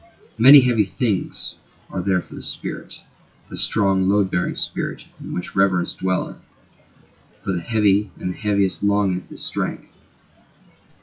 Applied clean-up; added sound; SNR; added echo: classical method WPE with log-MMSE.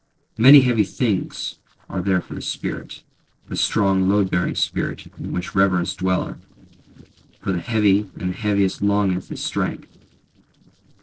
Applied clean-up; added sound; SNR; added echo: neural separator model SepFormer DNS4.